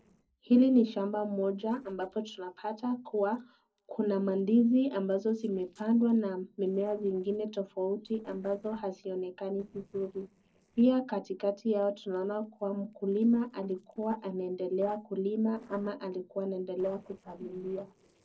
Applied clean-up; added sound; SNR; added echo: neural separator model SepFormer DNS4.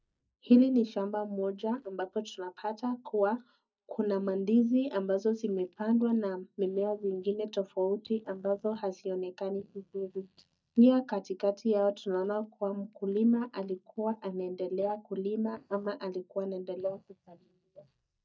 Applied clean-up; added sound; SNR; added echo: neural mask model DeepFilterNet 3.